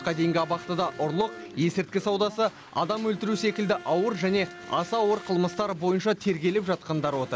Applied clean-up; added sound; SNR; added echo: none; Bowed string instrument; 19 dB; none.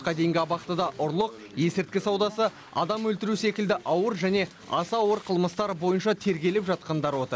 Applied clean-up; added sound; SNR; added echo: none; none; none; none.